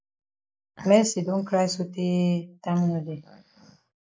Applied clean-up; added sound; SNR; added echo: neural mask model Resemble Enhance denoiser.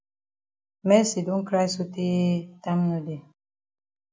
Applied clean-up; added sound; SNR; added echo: none; none; none; none.